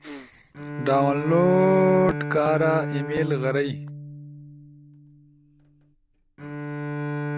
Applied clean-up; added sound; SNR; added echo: none; Bowed string instrument; 7 dB; none.